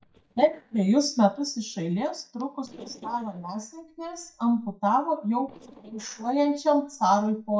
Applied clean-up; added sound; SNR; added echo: neural mask model DeepFilterNet 3.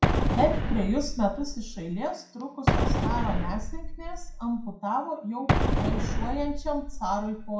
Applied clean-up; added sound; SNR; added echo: none; Explosion; -3 dB; reverberation time 0.5 s.